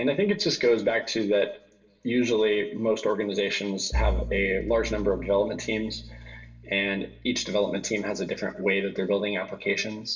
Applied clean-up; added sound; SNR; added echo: none; Bowed string instrument; 11 dB; reverberation time 0.6 s.